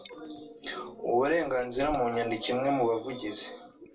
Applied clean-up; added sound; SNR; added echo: none; Liquid; 19 dB; reverberation time 0.2 s.